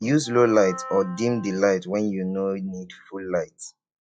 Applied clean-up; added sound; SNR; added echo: classical method log-MMSE.